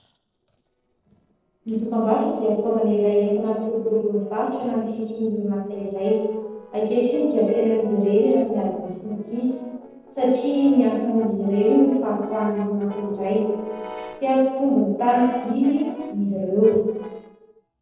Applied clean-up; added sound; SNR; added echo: neural separator model SepFormer DNS4.